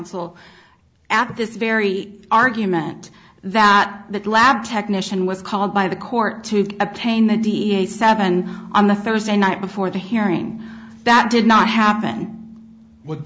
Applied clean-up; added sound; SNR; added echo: none; none; none; none.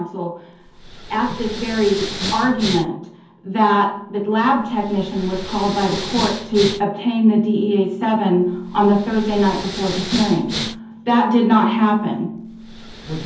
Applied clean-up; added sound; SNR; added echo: none; Respiratory sounds; 12 dB; reverberation time 0.5 s.